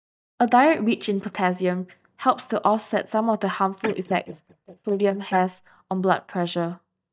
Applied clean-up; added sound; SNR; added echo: neural mask model DeepFilterNet 3.